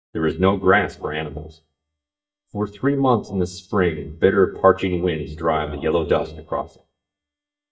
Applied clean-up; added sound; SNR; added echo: neural mask model DeepFilterNet 3.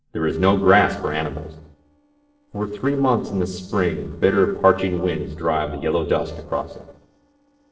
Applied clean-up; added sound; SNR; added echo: neural separator model SepFormer DNS4.